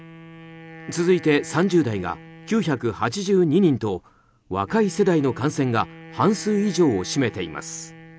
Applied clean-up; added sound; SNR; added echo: none; Wind instrument, woodwind instrument; 20 dB; none.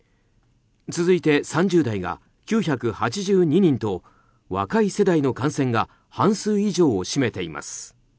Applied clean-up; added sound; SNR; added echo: none; none; none; none.